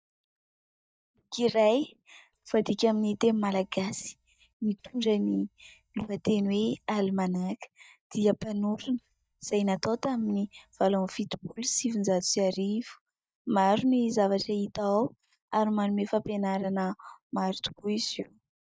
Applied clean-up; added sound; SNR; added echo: neural mask model DeepFilterNet 3.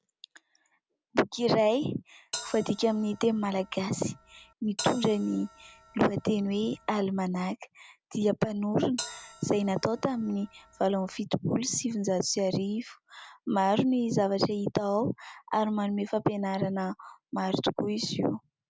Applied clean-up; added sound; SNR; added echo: none; Bell; 16 dB; none.